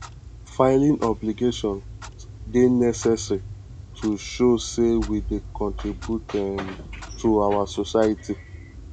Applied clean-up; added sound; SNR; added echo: none; Clock; 13 dB; none.